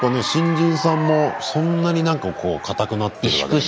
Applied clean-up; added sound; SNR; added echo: none; Applause / Cheering; 10 dB; none.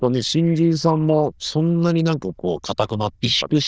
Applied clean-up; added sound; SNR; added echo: neural diffusion model UNIVERSE++.